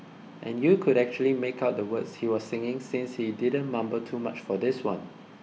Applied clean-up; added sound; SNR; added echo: none; none; none; none.